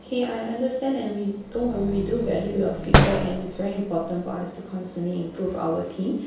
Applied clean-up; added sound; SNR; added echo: none; Slam; -1 dB; reverberation time 0.7 s.